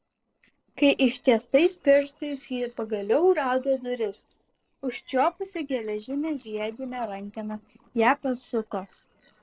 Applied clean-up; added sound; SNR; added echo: neural separator model SepFormer DNS4.